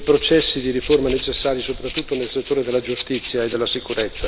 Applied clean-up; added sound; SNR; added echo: none; Bird + Rattle (instrument); 11 dB; none.